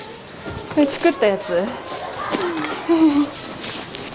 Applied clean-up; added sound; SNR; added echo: none; none; none; none.